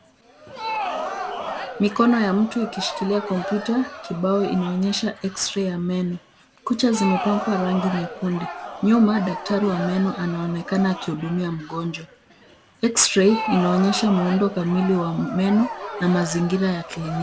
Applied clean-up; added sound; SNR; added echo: none; Crowd; 10 dB; none.